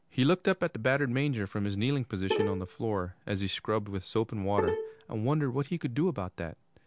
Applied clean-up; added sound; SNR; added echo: none; Bowed string instrument; 4 dB; none.